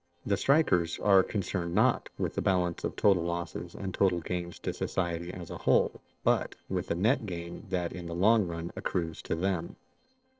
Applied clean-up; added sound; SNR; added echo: neural separator model SepFormer DNS4.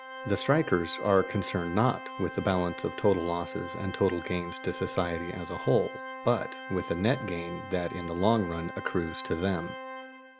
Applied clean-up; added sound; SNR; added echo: none; Organ; 11 dB; none.